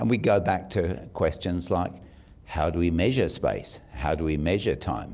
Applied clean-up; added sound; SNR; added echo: none; none; none; none.